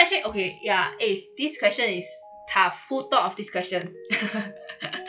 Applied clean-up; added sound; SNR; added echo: classical method log-MMSE.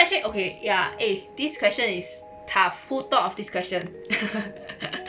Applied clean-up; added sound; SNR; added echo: none; Mallet percussion; 18 dB; none.